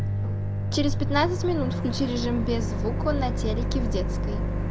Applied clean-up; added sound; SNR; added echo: none; Microwave oven; -3 dB; none.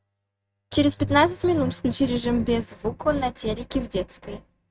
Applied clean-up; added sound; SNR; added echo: neural mask model RNNoise.